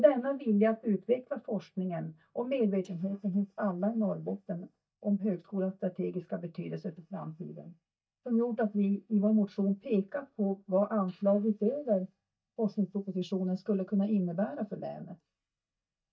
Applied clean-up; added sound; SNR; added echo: neural mask model DeepFilterNet 3.